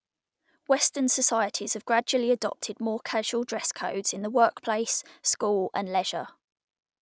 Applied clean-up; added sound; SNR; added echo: none; none; none; none.